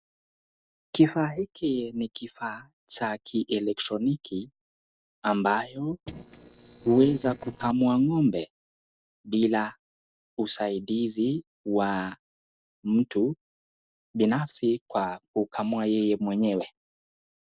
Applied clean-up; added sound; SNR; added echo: neural separator model SepFormer DNS4.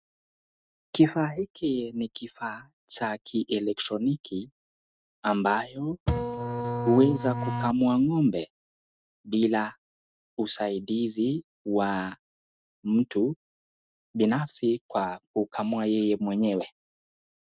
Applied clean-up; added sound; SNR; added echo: neural mask model RNNoise.